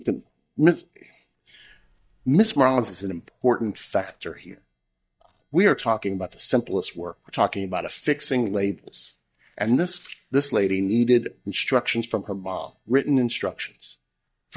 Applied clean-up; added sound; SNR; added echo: neural mask model DeepFilterNet 3.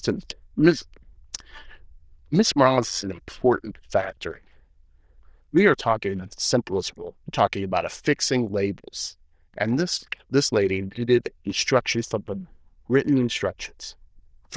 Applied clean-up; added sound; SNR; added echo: neural diffusion model UNIVERSE++.